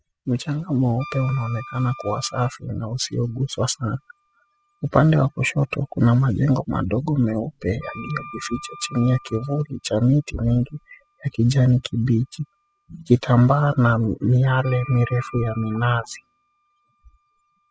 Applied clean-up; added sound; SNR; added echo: classical method spectral subtraction.